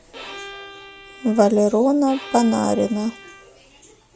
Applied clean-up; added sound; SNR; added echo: none; Bowed string instrument; 18 dB; none.